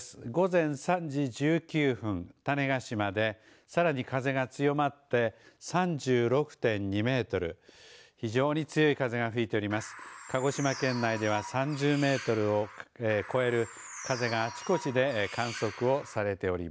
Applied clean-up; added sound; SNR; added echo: none; Bird; 13 dB; none.